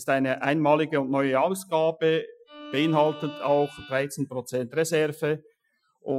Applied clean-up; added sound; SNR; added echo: classical method Wiener filter.